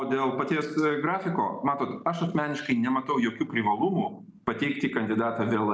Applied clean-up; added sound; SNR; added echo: none; none; none; none.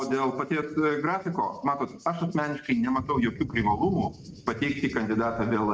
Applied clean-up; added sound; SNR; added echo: neural mask model RNNoise.